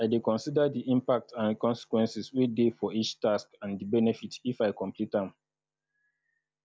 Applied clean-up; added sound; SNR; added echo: none; none; none; none.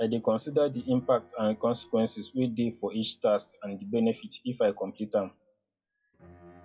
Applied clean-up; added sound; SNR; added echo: classical method WPE with log-MMSE.